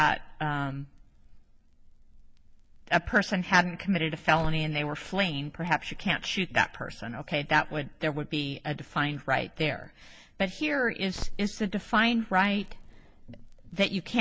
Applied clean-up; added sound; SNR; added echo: none; Crackle; 13 dB; none.